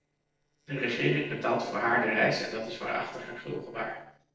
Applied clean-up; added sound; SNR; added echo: neural separator model SepFormer DNS4.